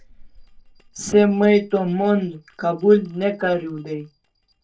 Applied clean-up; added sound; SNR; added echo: neural separator model SepFormer DNS4.